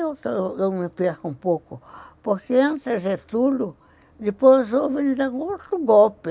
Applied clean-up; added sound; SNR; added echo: none; none; none; none.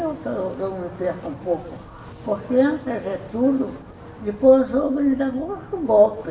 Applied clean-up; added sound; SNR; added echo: none; Wind; 18 dB; reverberation time 0.7 s.